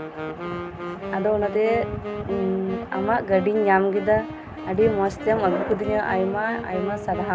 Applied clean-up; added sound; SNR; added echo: none; Wind instrument, woodwind instrument; 9 dB; none.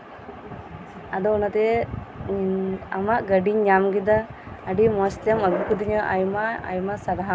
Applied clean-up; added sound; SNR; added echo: none; none; none; none.